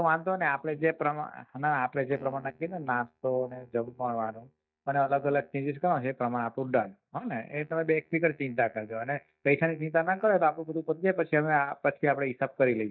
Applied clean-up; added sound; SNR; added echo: neural mask model DeepFilterNet 3.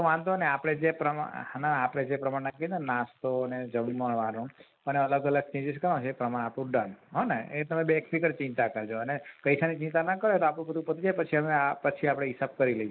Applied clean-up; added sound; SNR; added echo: neural mask model Resemble Enhance denoiser.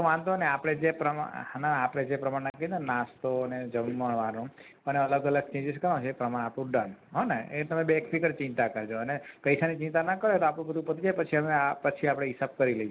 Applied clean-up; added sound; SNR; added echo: none; none; none; none.